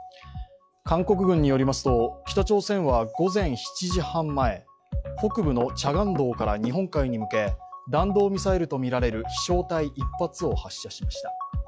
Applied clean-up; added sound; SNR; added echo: classical method log-MMSE.